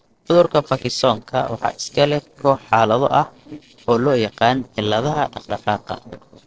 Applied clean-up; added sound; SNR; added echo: neural separator model SepFormer DNS4.